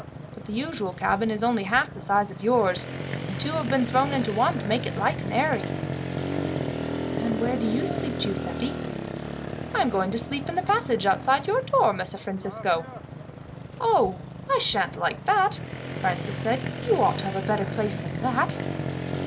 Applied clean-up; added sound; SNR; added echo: none; Motorcycle; 5 dB; none.